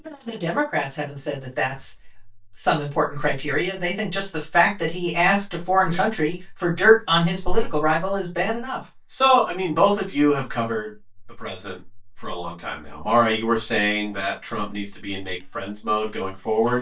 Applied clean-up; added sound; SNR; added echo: neural mask model DeepFilterNet 3.